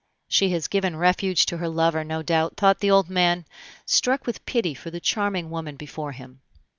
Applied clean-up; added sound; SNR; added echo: none; none; none; none.